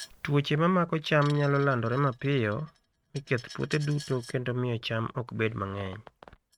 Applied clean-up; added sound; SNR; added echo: neural mask model RNNoise.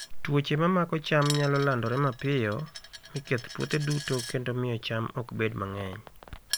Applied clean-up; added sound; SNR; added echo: none; Coin (dropping); 14 dB; none.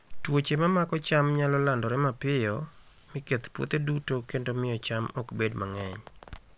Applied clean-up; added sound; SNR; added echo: none; none; none; none.